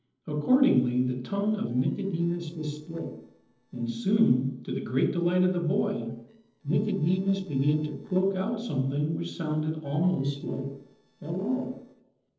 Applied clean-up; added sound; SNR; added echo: neural separator model SepFormer DNS4.